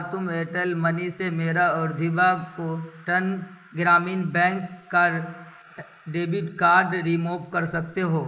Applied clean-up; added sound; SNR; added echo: neural mask model Resemble Enhance denoiser.